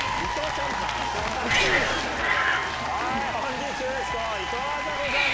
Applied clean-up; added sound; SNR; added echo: none; Hiss; 3 dB; none.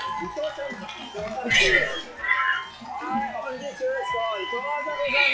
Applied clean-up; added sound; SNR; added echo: classical method log-MMSE.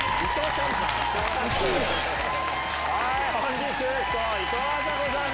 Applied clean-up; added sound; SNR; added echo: none; none; none; none.